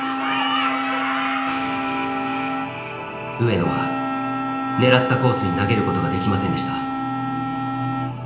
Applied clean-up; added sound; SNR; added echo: none; Wind instrument, woodwind instrument; 2 dB; reverberation time 0.8 s.